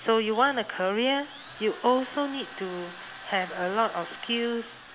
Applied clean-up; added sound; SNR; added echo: none; Drill; 17 dB; none.